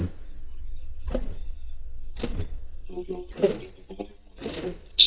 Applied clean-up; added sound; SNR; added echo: neural mask model DeepFilterNet 3.